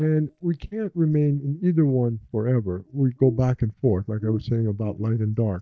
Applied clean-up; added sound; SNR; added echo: neural mask model DeepFilterNet 3.